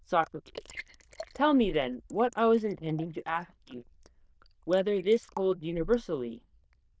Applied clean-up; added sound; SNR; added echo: neural diffusion model UNIVERSE++.